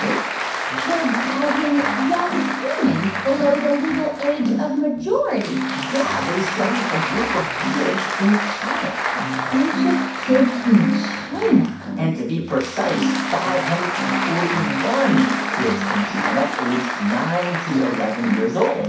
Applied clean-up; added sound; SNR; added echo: none; Applause; 5 dB; reverberation time 0.6 s.